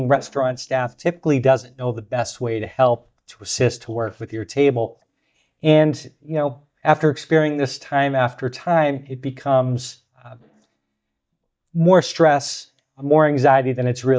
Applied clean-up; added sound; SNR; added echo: neural mask model DeepFilterNet 3.